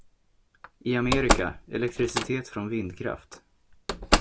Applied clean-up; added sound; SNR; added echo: none; Slam; -1 dB; none.